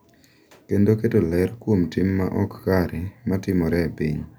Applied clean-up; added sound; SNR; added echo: none; none; none; none.